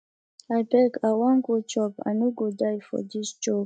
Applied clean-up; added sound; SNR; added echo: neural mask model DeepFilterNet 3.